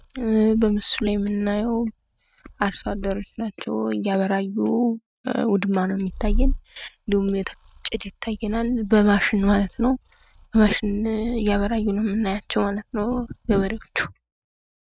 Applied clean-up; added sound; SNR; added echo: neural mask model RNNoise.